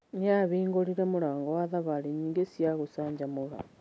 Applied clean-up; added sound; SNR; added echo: none; none; none; none.